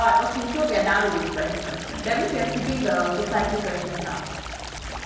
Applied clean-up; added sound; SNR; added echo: none; Stream; 11 dB; reverberation time 1.2 s.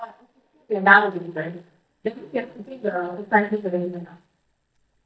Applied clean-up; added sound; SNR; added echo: neural mask model DeepFilterNet 3.